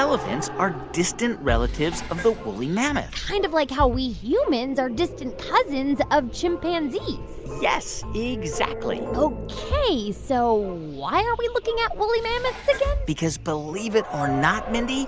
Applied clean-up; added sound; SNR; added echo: none; Dishes, pots, and pans; 19 dB; none.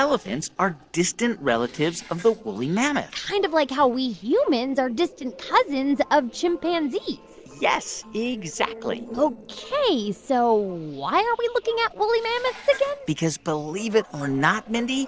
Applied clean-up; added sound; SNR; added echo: neural separator model SepFormer DNS4.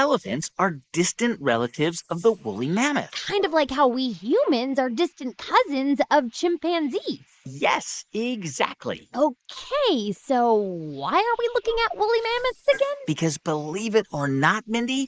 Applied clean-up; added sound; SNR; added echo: neural mask model Resemble Enhance denoiser.